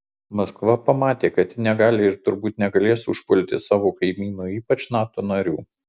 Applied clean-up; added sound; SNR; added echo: none; none; none; none.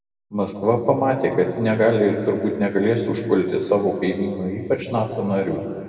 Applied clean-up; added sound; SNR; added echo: none; none; none; reverberation time 2.0 s.